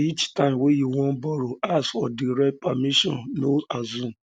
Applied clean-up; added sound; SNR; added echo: none; none; none; none.